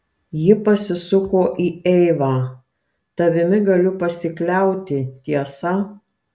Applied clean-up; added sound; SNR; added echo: none; none; none; none.